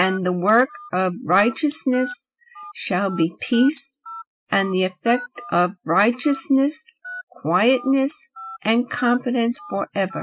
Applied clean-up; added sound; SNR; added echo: classical method spectral subtraction.